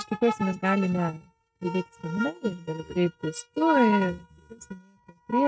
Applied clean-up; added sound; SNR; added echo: neural mask model RNNoise.